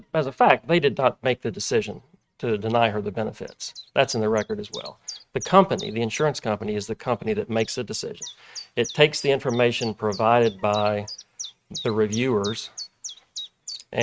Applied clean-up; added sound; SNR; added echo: neural mask model RNNoise.